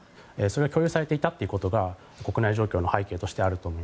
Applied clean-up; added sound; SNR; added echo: none; none; none; none.